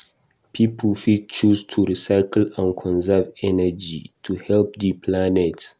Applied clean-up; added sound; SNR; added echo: none; none; none; none.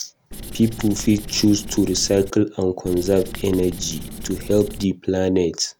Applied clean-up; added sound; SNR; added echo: none; Writing; 12 dB; none.